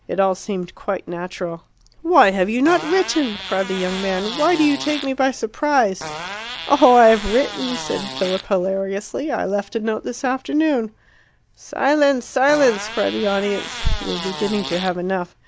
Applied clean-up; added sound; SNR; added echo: none; Fart; 11 dB; none.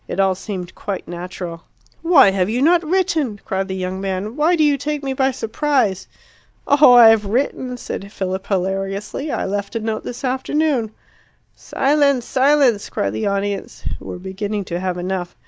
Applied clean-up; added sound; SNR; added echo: none; none; none; none.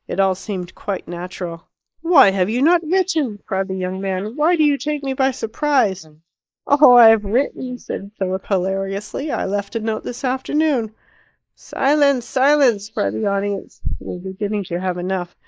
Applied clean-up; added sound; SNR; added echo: neural mask model Resemble Enhance denoiser.